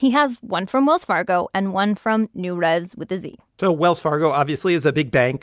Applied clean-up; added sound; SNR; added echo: none; none; none; none.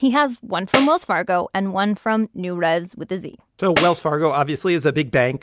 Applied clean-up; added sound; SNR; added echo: none; Tambourine; 8 dB; none.